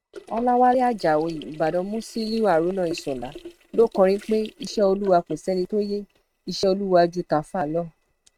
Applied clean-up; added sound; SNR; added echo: neural mask model RNNoise.